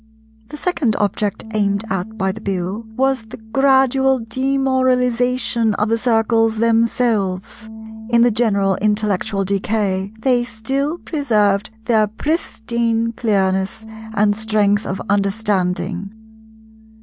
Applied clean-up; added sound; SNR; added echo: none; Bass guitar; 19 dB; none.